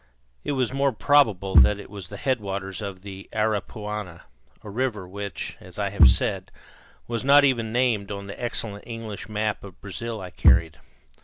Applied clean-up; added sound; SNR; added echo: none; Bass drum / Thump, thud; 0 dB; none.